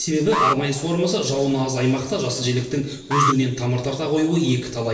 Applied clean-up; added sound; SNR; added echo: none; Alarm; 6 dB; reverberation time 1.0 s.